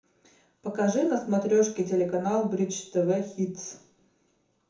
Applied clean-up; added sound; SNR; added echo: none; none; none; reverberation time 0.6 s.